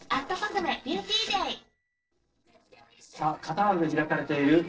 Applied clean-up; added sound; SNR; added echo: neural separator model SepFormer DNS4.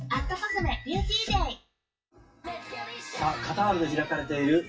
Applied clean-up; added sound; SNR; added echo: classical method WPE with log-MMSE.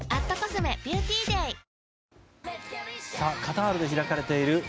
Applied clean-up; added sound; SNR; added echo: none; none; none; none.